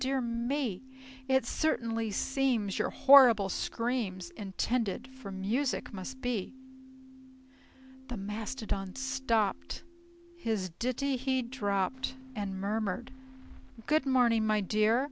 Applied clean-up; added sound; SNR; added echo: none; Keyboard (musical) + Fireworks; 20 dB; none.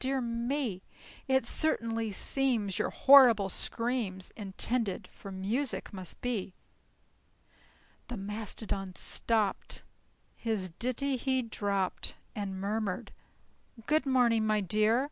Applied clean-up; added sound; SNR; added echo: none; none; none; none.